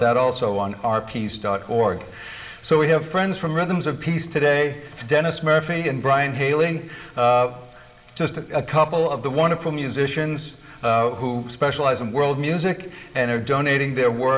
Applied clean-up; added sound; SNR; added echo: none; none; none; reverberation time 2.9 s.